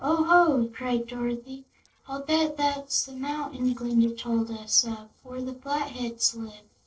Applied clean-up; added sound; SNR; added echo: neural separator model SepFormer DNS4.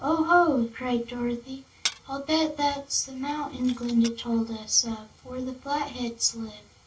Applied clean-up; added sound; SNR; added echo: none; Glass; 12 dB; reverberation time 0.2 s.